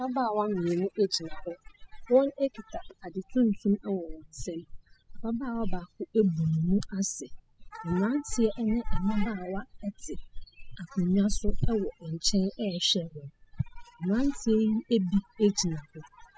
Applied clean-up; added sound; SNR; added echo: classical method spectral subtraction.